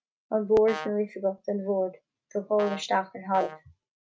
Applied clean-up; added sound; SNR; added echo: neural mask model RNNoise.